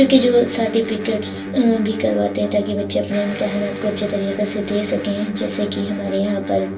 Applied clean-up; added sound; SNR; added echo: none; Electric guitar; 9 dB; reverberation time 0.3 s.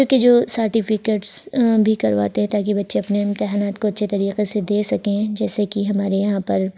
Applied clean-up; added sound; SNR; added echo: none; none; none; none.